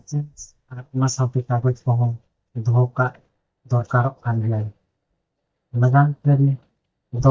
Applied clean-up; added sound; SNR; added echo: neural mask model DeepFilterNet 3.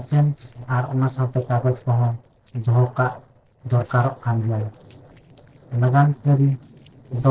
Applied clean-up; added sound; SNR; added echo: neural separator model SepFormer DNS4.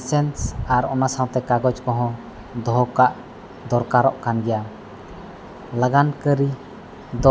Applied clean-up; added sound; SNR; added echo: none; none; none; none.